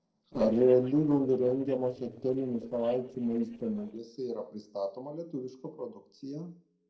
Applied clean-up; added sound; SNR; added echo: neural separator model SepFormer DNS4.